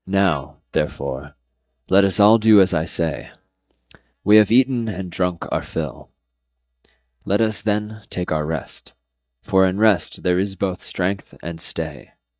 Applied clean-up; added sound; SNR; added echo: neural mask model DeepFilterNet 3.